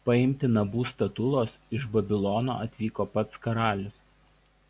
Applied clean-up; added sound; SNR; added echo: none; none; none; none.